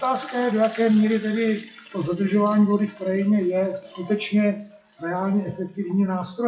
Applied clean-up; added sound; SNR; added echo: classical method WPE with log-MMSE.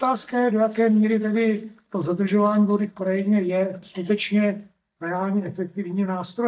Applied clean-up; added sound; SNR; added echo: neural mask model DeepFilterNet 3.